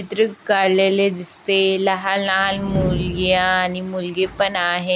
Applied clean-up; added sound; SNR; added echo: none; Slam; 12 dB; none.